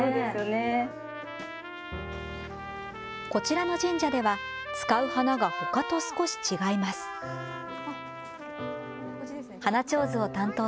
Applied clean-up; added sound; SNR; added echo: none; Trumpet; 9 dB; none.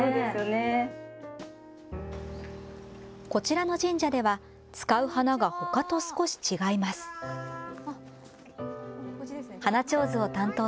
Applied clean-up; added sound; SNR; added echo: none; none; none; none.